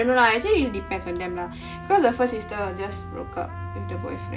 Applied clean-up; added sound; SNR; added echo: none; Trumpet; 17 dB; none.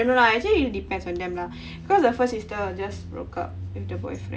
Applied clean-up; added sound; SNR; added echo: none; none; none; none.